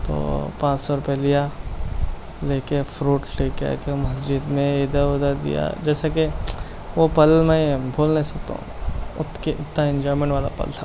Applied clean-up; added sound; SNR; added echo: none; none; none; none.